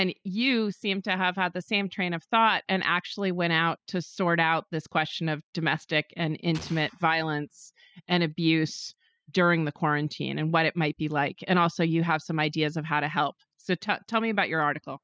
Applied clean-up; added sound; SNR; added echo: classical method spectral subtraction.